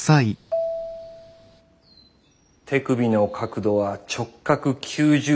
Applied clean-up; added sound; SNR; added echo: none; Marimba, xylophone; 10 dB; none.